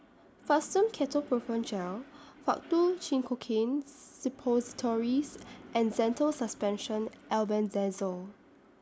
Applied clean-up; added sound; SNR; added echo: none; none; none; none.